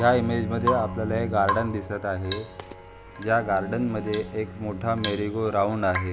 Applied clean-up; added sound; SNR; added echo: none; Bowed string instrument + Drip / Water tap, faucet / Rain; 7 dB; none.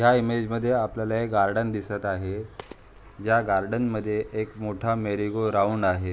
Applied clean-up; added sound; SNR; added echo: none; none; none; none.